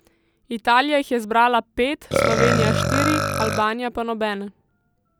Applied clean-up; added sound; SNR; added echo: none; Burping, eructation; 0 dB; none.